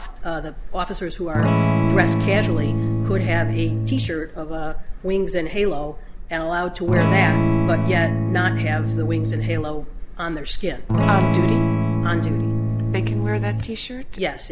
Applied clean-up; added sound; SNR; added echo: none; Electric guitar / Strum; -4 dB; none.